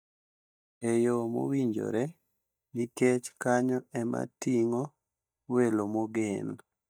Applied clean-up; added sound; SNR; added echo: neural mask model DeepFilterNet 3.